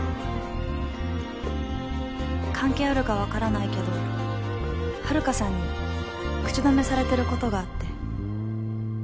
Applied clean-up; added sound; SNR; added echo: none; Bass guitar; 1 dB; none.